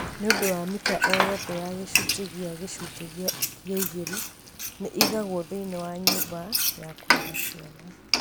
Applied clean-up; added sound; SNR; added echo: none; Frying (food); -4 dB; none.